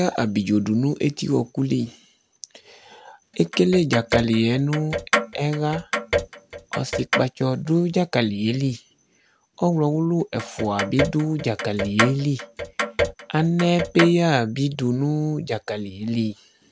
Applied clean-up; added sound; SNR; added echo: none; Clock; 4 dB; none.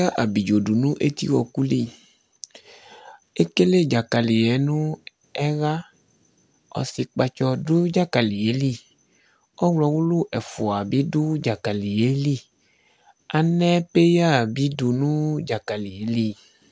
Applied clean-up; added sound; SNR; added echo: none; none; none; none.